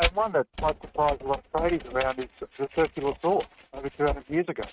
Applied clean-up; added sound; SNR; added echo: neural mask model RNNoise.